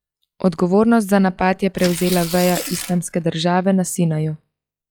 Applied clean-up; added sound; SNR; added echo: classical method log-MMSE.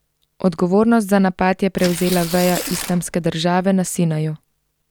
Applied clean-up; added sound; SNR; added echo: none; Tearing; 10 dB; none.